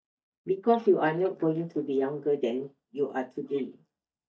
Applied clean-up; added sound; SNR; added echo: neural mask model DeepFilterNet 3.